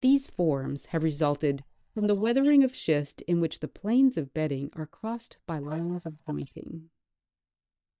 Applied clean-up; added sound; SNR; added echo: neural mask model DeepFilterNet 3.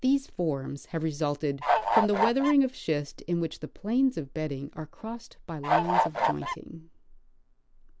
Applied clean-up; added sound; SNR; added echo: none; Bird / Fowl; -4 dB; none.